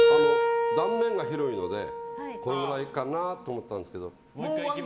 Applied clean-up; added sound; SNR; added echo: none; Keyboard (musical); -4 dB; none.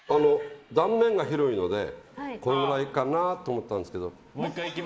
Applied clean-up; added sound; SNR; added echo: neural mask model Resemble Enhance denoiser.